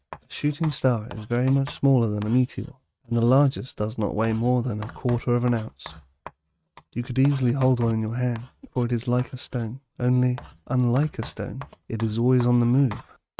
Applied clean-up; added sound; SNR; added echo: neural mask model RNNoise.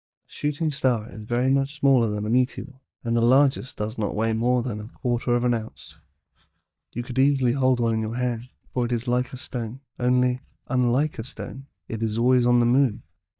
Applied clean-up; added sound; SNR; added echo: neural mask model DeepFilterNet 3.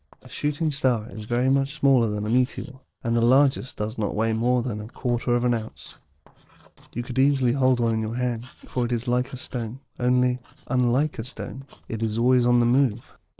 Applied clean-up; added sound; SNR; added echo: neural separator model SepFormer DNS4.